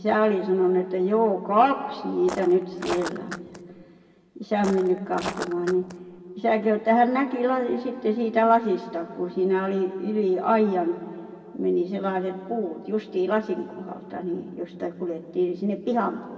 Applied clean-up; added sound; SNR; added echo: none; Walk, footsteps; 12 dB; reverberation time 1.9 s.